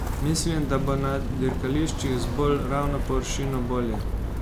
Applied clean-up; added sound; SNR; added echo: none; Walk, footsteps; 1 dB; none.